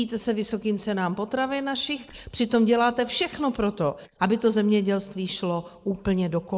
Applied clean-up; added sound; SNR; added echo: neural mask model Resemble Enhance denoiser.